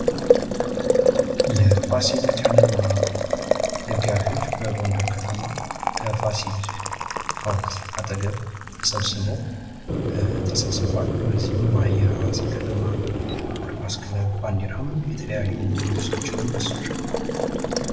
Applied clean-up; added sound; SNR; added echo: none; Boiling; -1 dB; reverberation time 0.9 s.